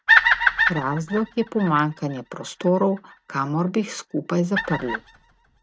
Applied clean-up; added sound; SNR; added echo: neural mask model RNNoise.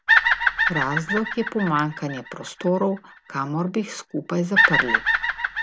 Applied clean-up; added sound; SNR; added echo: none; Bird vocalization, bird call, bird song; -2 dB; none.